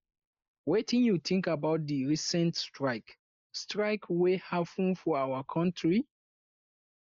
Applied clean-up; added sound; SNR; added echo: neural mask model Resemble Enhance denoiser.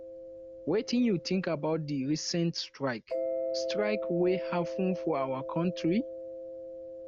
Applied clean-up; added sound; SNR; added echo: none; Mallet percussion; 6 dB; none.